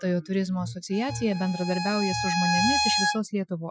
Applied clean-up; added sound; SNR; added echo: classical method Wiener filter.